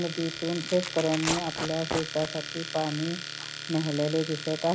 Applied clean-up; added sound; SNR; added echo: none; Domestic sounds, home sounds + Tearing; 6 dB; none.